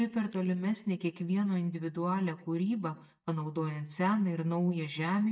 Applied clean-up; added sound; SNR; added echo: neural mask model DeepFilterNet 3.